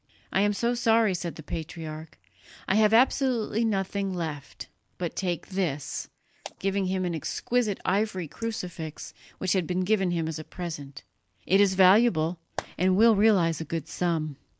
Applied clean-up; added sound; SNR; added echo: neural mask model Resemble Enhance denoiser.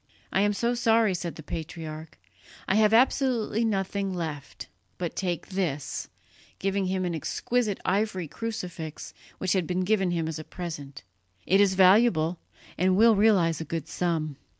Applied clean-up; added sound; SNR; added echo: none; none; none; none.